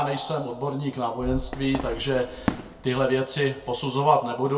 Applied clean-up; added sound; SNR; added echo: none; Fireworks; 10 dB; reverberation time 0.2 s.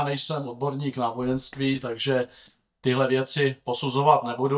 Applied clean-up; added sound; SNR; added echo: neural mask model DeepFilterNet 3.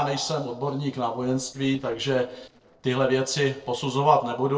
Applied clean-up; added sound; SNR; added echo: neural separator model SepFormer DNS4.